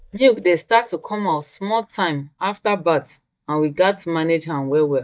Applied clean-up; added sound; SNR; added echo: neural mask model DeepFilterNet 3.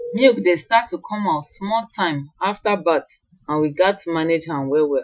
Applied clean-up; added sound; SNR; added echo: classical method Wiener filter.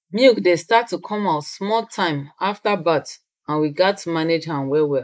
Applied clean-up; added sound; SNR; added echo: neural mask model Resemble Enhance denoiser.